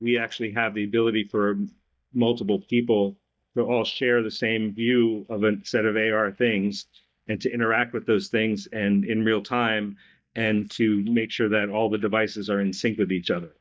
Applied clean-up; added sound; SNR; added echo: neural mask model DeepFilterNet 3.